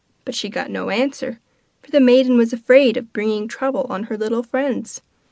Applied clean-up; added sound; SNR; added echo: none; none; none; none.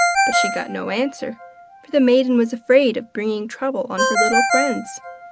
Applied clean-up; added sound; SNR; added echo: none; Ringtone; 2 dB; none.